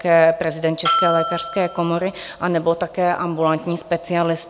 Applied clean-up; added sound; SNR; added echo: none; Bell; 5 dB; none.